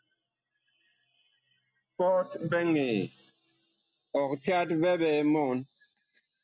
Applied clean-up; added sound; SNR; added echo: none; none; none; none.